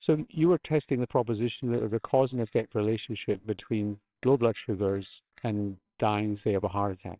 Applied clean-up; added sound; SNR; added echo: neural separator model SepFormer WHAMR!.